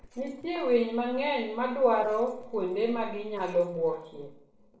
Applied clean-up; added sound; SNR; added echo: neural separator model SepFormer DNS4.